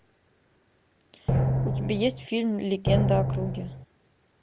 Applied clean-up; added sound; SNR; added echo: none; Drum; -5 dB; none.